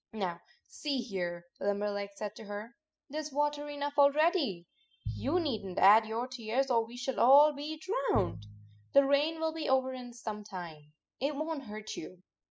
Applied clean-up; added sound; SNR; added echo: classical method spectral subtraction.